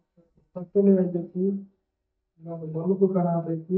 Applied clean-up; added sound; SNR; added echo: neural mask model DeepFilterNet 3.